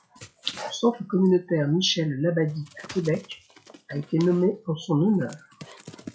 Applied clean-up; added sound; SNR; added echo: classical method log-MMSE.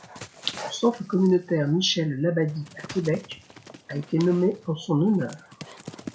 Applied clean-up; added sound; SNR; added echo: none; Dog; 18 dB; none.